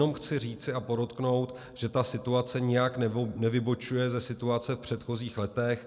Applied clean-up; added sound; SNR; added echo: none; none; none; none.